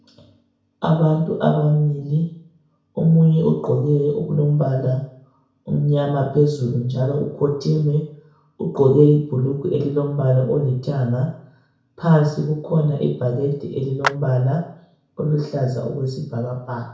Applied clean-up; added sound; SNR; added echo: none; Clapping; 10 dB; reverberation time 0.6 s.